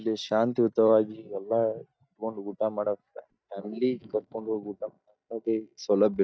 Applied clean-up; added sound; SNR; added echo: neural mask model DeepFilterNet 3.